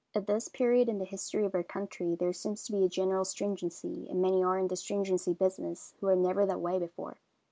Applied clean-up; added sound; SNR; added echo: none; none; none; none.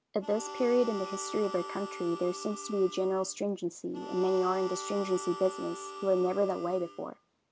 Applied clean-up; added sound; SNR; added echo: none; Harmonica; 11 dB; none.